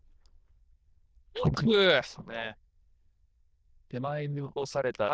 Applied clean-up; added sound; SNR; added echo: neural diffusion model UNIVERSE++.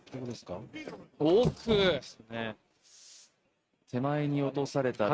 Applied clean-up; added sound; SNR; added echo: neural mask model RNNoise.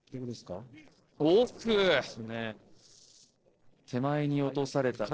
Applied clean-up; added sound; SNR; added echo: neural separator model SepFormer DNS4.